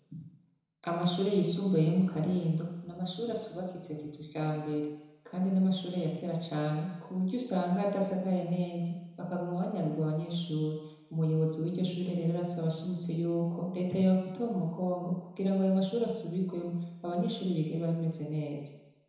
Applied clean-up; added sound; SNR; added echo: none; none; none; reverberation time 1.0 s.